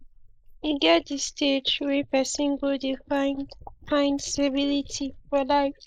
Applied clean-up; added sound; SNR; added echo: neural mask model Resemble Enhance denoiser.